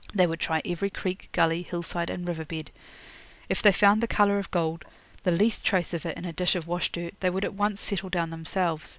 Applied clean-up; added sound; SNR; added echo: none; none; none; none.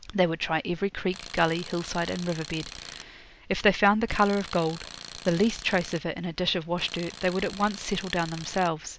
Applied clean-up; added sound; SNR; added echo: none; Tools; 14 dB; none.